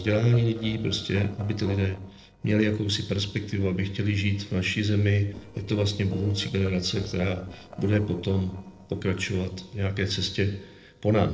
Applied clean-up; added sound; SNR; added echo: neural separator model SepFormer DNS4.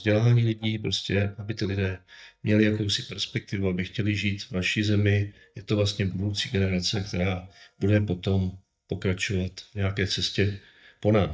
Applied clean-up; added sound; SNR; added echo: neural mask model DeepFilterNet 3.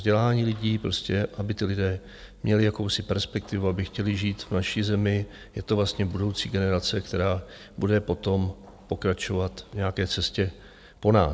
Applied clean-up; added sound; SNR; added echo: none; none; none; none.